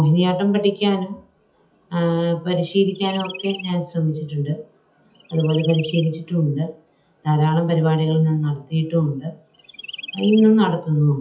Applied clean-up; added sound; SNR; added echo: classical method WPE with log-MMSE.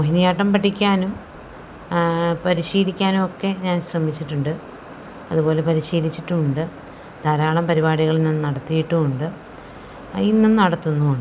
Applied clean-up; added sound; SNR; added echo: none; none; none; none.